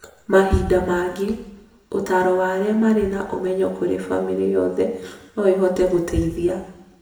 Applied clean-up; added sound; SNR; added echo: none; none; none; reverberation time 0.9 s.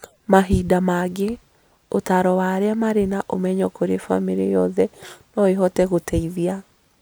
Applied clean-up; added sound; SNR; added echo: none; none; none; none.